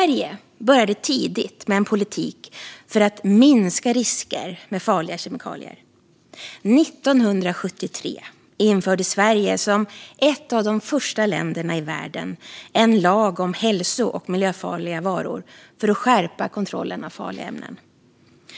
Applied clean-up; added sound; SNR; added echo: none; none; none; none.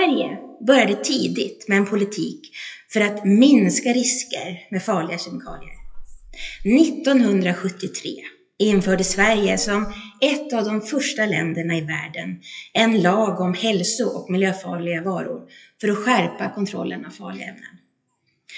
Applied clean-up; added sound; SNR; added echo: classical method WPE with log-MMSE.